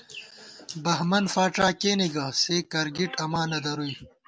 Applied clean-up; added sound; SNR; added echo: none; none; none; none.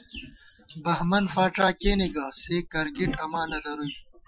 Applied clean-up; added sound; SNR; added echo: classical method Wiener filter.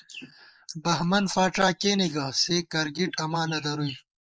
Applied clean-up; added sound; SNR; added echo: neural mask model Resemble Enhance denoiser.